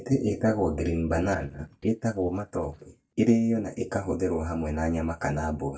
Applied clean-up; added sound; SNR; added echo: neural mask model DeepFilterNet 3.